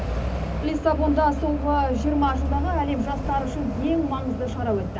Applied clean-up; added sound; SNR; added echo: none; Alarm / Truck; 3 dB; reverberation time 0.4 s.